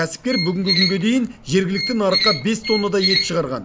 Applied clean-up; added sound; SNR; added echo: none; Squeak; 2 dB; none.